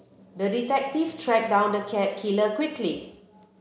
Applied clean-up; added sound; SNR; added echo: none; none; none; none.